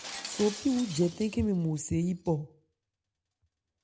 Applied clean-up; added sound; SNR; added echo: none; Shatter; 15 dB; none.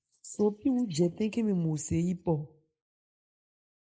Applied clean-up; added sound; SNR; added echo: neural mask model Resemble Enhance denoiser.